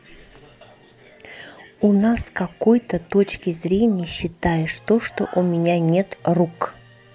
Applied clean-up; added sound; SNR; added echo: none; none; none; none.